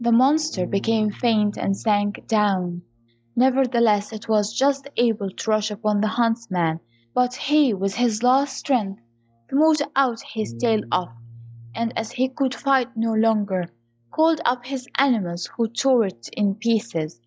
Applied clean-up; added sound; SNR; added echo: classical method log-MMSE.